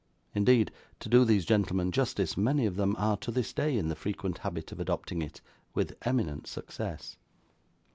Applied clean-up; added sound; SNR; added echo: none; none; none; none.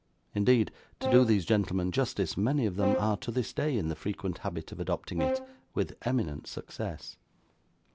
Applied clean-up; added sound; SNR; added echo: none; Brass instrument; 7 dB; none.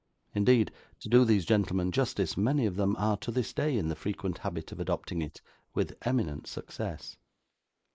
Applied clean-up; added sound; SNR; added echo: neural mask model Resemble Enhance denoiser.